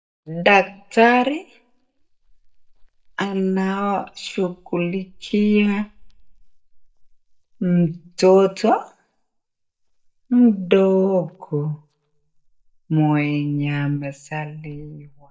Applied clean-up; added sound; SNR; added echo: neural mask model DeepFilterNet 3.